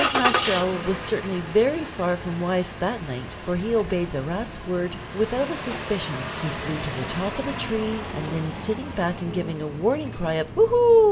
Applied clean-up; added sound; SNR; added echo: none; Engine starting; 6 dB; reverberation time 0.3 s.